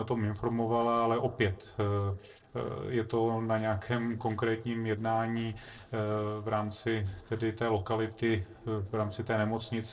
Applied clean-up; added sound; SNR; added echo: neural separator model SepFormer DNS4.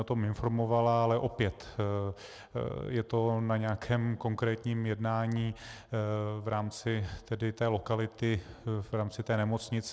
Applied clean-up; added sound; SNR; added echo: none; none; none; none.